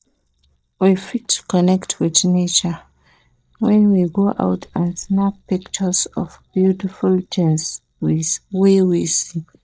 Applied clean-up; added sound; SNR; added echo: neural mask model DeepFilterNet 3.